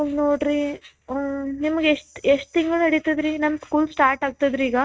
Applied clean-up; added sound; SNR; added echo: neural mask model RNNoise.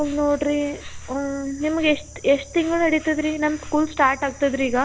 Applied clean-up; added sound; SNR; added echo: none; Insect; 15 dB; none.